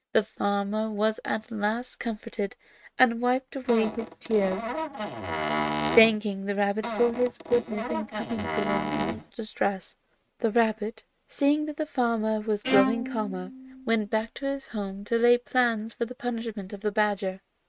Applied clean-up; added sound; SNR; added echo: neural mask model RNNoise.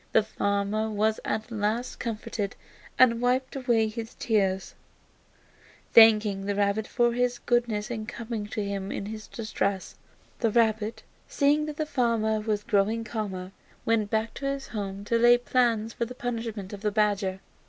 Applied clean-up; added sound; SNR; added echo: none; none; none; none.